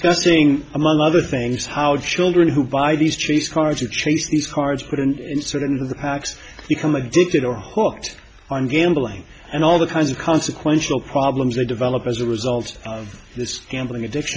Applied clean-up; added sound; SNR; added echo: none; none; none; none.